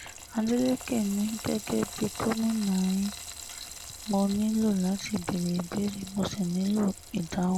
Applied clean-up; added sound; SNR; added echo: none; Frying (food); 14 dB; none.